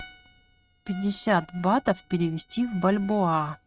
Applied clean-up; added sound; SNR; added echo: neural mask model RNNoise.